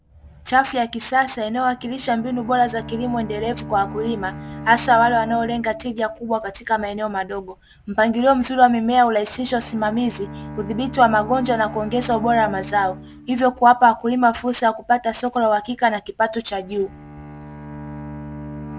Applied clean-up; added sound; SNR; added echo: none; Bowed string instrument; 16 dB; none.